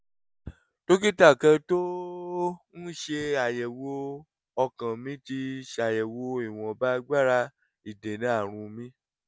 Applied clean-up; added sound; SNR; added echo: none; none; none; none.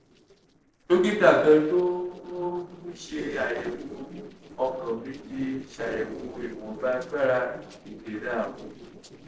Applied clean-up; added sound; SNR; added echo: neural separator model SepFormer DNS4.